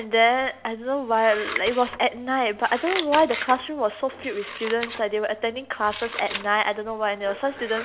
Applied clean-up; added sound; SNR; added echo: none; Scissors; 12 dB; none.